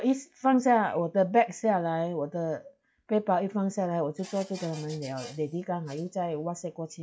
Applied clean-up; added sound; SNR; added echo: classical method log-MMSE.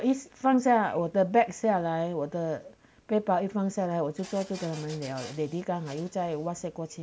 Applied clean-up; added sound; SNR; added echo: none; Printer; 19 dB; none.